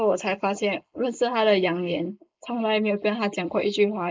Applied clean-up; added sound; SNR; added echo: neural mask model Resemble Enhance denoiser.